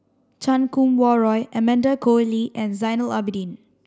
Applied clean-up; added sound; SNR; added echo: none; none; none; none.